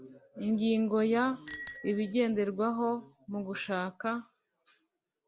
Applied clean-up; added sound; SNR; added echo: none; Bicycle bell; 3 dB; none.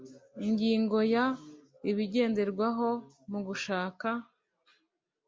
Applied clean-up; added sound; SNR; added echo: none; none; none; none.